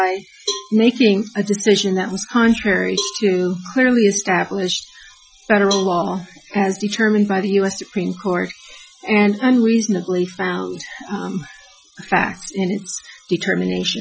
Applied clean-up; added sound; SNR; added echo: classical method Wiener filter.